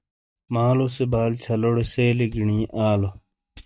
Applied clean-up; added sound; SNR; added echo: neural mask model DeepFilterNet 3.